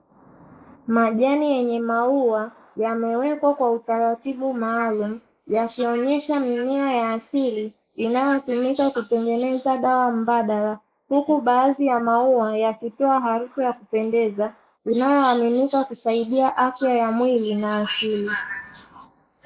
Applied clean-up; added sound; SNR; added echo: neural mask model Resemble Enhance denoiser.